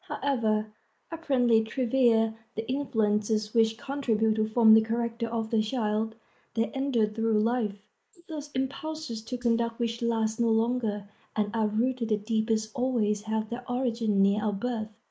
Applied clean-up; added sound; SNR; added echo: neural mask model Resemble Enhance denoiser.